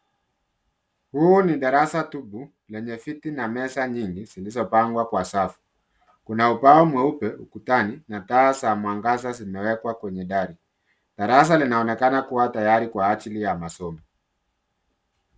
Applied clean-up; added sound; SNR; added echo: none; none; none; none.